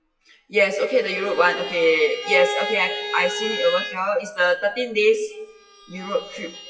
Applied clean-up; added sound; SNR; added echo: classical method WPE with log-MMSE.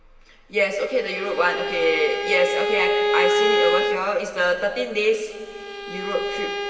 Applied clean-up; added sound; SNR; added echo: none; Bowed string instrument; 2 dB; reverberation time 2.4 s.